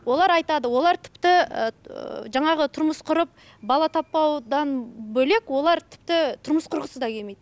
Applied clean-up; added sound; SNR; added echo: none; none; none; none.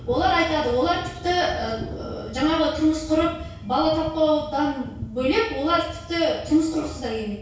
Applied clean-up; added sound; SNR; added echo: none; Thunder; 17 dB; reverberation time 0.6 s.